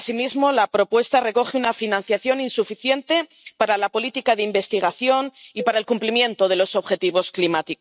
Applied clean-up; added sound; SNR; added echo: neural mask model RNNoise.